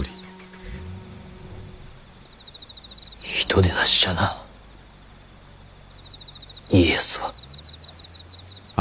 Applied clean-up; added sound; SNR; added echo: none; Accelerating, revving, vroom; 20 dB; none.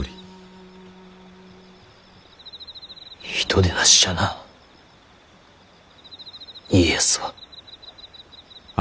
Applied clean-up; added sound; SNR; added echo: none; none; none; none.